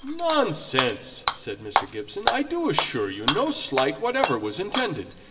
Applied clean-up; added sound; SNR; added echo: none; Shatter / Hammer; 4 dB; reverberation time 2.3 s.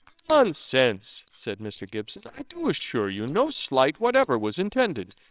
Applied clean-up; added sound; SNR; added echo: neural separator model SepFormer WHAMR!.